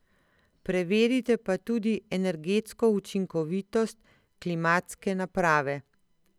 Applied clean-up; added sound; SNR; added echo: none; none; none; none.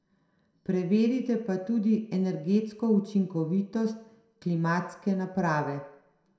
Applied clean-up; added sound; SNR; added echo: none; none; none; reverberation time 0.5 s.